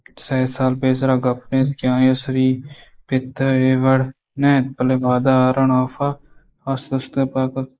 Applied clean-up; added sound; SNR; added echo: neural mask model Resemble Enhance denoiser.